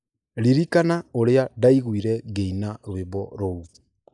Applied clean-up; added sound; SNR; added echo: neural mask model Resemble Enhance denoiser.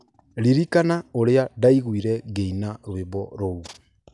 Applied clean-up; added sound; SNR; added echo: none; none; none; none.